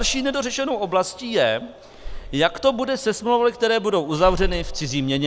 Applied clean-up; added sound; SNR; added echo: none; Breathing; 11 dB; none.